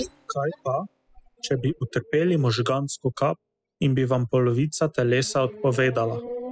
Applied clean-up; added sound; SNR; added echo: classical method spectral subtraction.